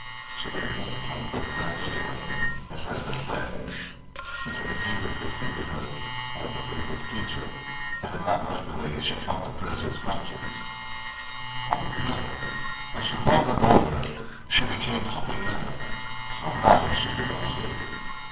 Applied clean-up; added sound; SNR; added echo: neural separator model SepFormer WHAMR!.